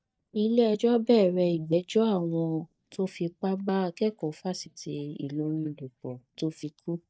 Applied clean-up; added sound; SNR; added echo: neural mask model DeepFilterNet 3.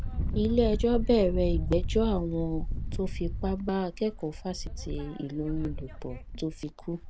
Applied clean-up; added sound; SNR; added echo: none; Wind; 3 dB; none.